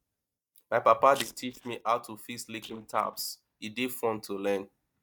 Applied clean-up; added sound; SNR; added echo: neural mask model DeepFilterNet 3.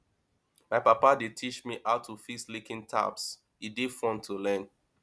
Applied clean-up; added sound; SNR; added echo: none; none; none; none.